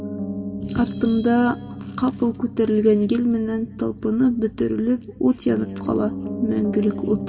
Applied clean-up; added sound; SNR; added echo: none; Piano; 10 dB; reverberation time 1.8 s.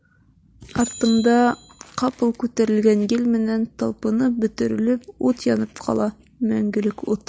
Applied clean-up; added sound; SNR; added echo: none; none; none; none.